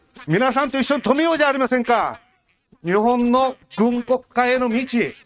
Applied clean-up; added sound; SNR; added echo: neural mask model RNNoise.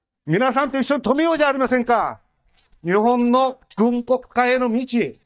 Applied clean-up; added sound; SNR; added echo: neural mask model DeepFilterNet 3.